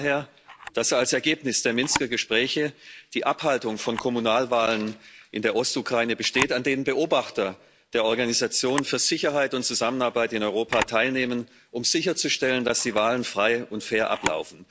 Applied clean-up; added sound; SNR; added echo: none; Camera; 14 dB; none.